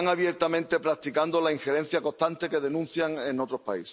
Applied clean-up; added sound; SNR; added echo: none; none; none; none.